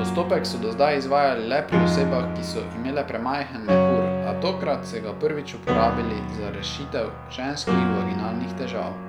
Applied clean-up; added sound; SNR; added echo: none; Piano; 0 dB; none.